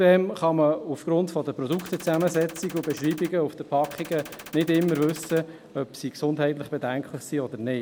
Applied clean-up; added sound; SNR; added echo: none; Gunshot, gunfire; 17 dB; none.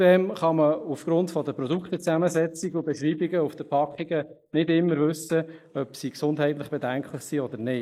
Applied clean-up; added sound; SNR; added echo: neural mask model Resemble Enhance denoiser.